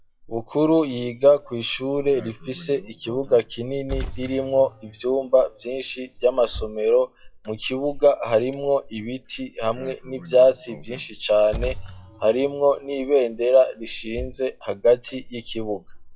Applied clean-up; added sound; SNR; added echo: classical method WPE with log-MMSE.